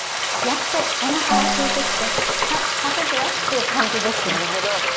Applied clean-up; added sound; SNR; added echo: none; Frying (food) + Gong; -5 dB; none.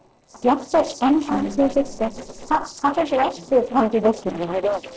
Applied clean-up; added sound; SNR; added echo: neural separator model SepFormer DNS4.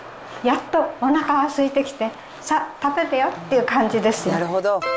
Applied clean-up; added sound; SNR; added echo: none; none; none; none.